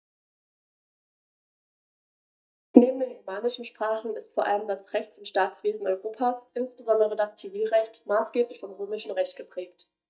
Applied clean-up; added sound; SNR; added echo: neural mask model DeepFilterNet 3.